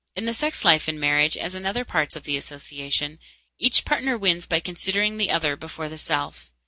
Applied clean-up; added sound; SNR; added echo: none; none; none; none.